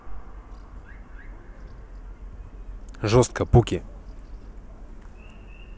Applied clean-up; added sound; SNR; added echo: none; none; none; none.